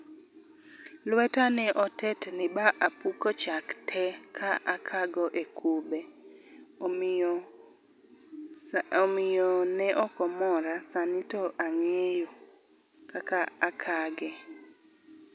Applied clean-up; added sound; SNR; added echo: none; none; none; none.